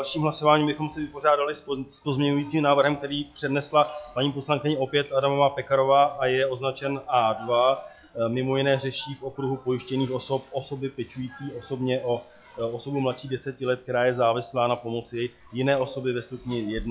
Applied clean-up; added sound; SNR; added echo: classical method log-MMSE.